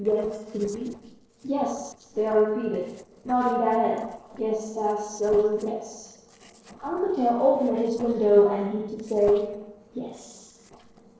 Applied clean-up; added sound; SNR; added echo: neural separator model SepFormer DNS4.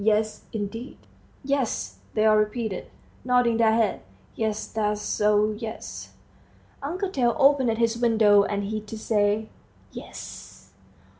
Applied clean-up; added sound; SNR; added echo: none; none; none; none.